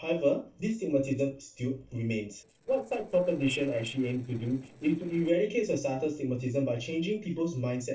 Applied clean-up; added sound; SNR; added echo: neural separator model SepFormer DNS4.